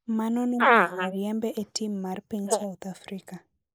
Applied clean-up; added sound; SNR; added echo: neural mask model Resemble Enhance denoiser.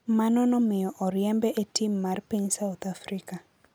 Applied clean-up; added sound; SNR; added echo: none; none; none; none.